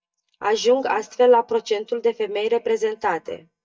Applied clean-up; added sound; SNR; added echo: neural mask model DeepFilterNet 3.